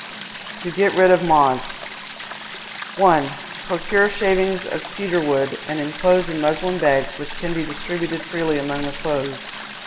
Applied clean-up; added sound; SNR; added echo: none; Stream; 12 dB; reverberation time 1.3 s.